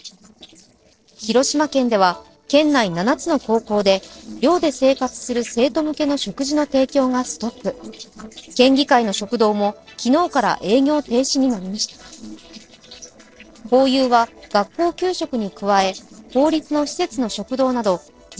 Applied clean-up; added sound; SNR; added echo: neural separator model SepFormer DNS4.